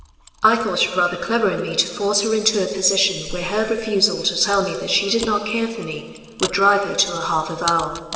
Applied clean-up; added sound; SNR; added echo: none; Mechanisms; 17 dB; reverberation time 2.9 s.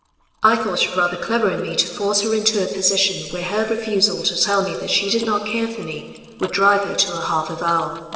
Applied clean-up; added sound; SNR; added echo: neural separator model SepFormer DNS4.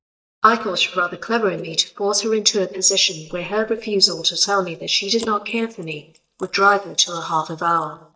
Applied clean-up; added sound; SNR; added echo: neural mask model DeepFilterNet 3.